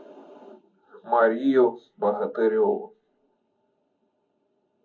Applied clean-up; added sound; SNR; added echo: none; none; none; reverberation time 0.4 s.